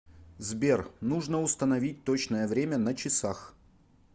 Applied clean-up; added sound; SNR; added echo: none; none; none; none.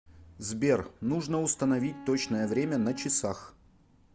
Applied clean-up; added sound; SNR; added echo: none; Bowed string instrument; 15 dB; none.